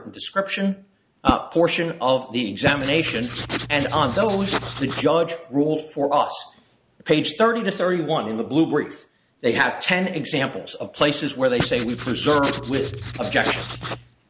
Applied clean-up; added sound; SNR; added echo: none; Writing + Whoosh, swoosh, swish; 6 dB; none.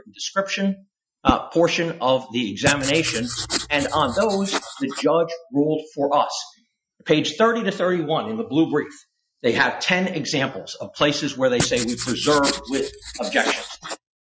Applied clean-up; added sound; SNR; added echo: classical method Wiener filter.